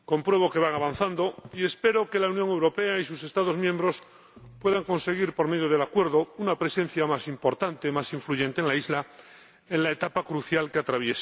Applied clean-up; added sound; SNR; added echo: none; none; none; none.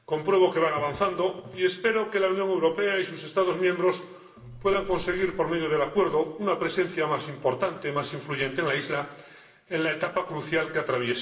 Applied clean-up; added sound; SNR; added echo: none; Bird; 16 dB; reverberation time 0.7 s.